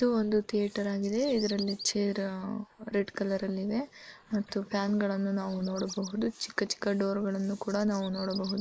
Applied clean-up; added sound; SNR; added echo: neural mask model Resemble Enhance denoiser.